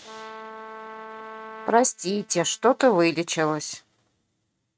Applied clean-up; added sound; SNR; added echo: neural mask model RNNoise.